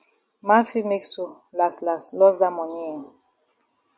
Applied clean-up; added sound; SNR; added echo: none; none; none; none.